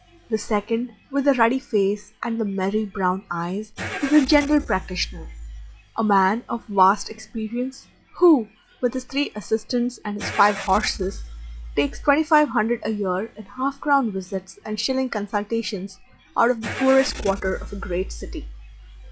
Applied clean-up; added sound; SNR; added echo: classical method log-MMSE.